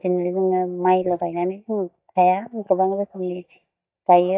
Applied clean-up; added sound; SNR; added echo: neural mask model DeepFilterNet 3.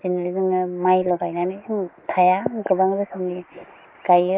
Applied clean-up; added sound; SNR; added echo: neural mask model Resemble Enhance denoiser.